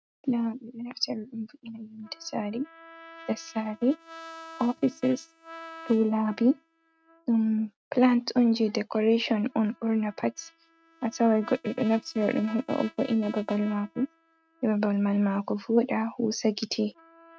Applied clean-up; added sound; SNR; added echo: neural mask model RNNoise.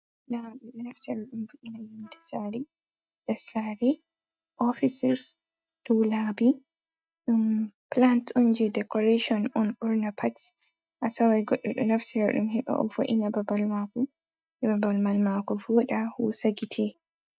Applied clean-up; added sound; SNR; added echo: neural mask model DeepFilterNet 3.